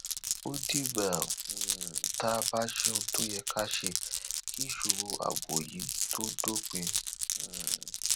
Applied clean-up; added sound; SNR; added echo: none; Glass; -3 dB; none.